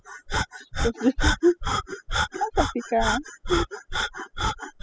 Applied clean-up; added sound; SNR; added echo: classical method spectral subtraction.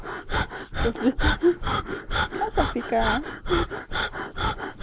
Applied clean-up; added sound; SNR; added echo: neural mask model Resemble Enhance denoiser.